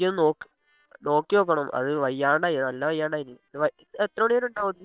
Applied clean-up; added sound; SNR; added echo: neural separator model SepFormer WHAM!.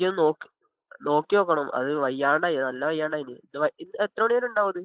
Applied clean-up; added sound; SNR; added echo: neural mask model Resemble Enhance denoiser.